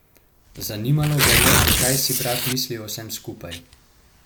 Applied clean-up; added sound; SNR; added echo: none; Tearing; -3 dB; none.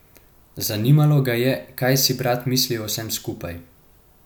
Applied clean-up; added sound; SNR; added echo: none; none; none; none.